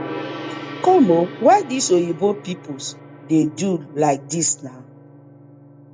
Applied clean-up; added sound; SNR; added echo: none; Gong; 15 dB; none.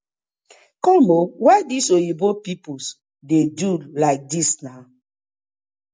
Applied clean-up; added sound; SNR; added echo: none; none; none; none.